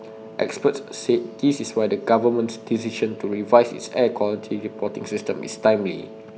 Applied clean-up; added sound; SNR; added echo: none; Wind instrument, woodwind instrument; 19 dB; none.